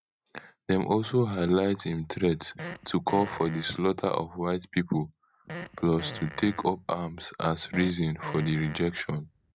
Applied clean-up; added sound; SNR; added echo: none; Fart; 14 dB; none.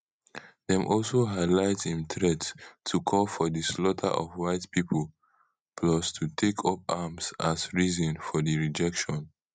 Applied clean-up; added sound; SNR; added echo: none; none; none; none.